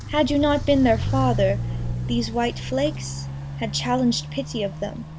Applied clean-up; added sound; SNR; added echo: none; Walk, footsteps; 5 dB; none.